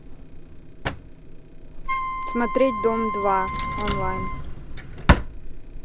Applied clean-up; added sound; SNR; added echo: none; Drawer open or close + Wind instrument, woodwind instrument; -2 dB; none.